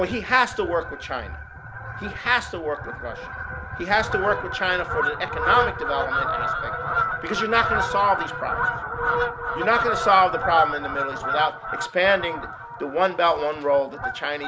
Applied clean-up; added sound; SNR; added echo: none; Fowl; 3 dB; none.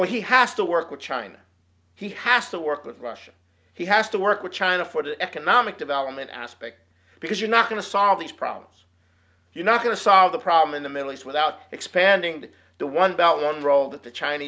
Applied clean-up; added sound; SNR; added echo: none; none; none; none.